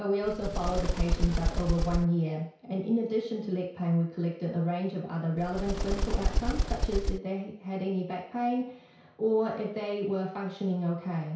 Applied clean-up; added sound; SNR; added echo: none; Bird; -2 dB; reverberation time 0.6 s.